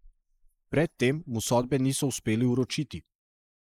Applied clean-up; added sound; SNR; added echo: neural mask model Resemble Enhance denoiser.